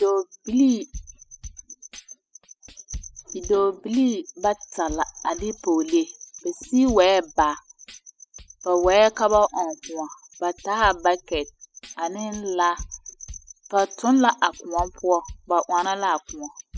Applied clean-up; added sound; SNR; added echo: classical method spectral subtraction.